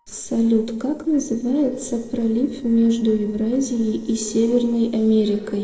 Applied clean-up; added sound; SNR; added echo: neural separator model SepFormer DNS4.